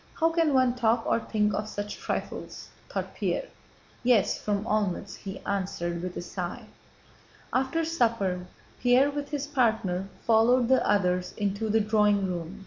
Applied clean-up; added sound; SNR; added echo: none; none; none; none.